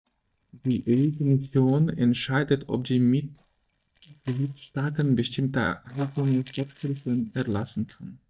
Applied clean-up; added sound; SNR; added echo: neural mask model DeepFilterNet 3.